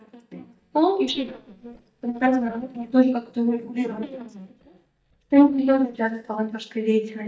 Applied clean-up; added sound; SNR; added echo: neural mask model DeepFilterNet 3.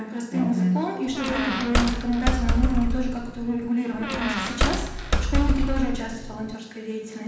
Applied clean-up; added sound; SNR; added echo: none; Squeak; -2 dB; reverberation time 0.9 s.